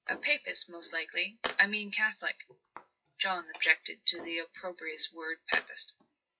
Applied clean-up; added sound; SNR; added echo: classical method WPE with log-MMSE.